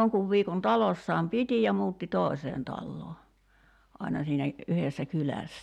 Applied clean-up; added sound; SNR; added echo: none; none; none; none.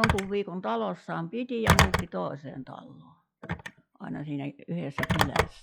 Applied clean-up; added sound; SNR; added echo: classical method log-MMSE.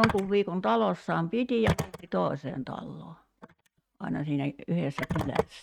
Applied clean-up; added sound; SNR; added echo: neural mask model RNNoise.